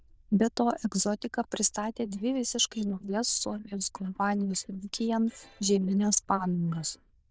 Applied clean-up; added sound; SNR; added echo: neural diffusion model UNIVERSE++.